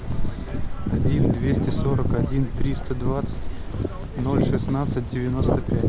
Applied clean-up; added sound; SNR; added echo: none; Chirp, tweet; 3 dB; none.